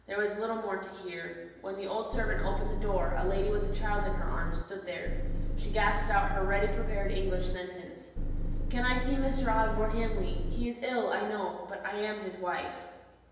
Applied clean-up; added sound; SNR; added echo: none; Engine; -4 dB; reverberation time 1.0 s.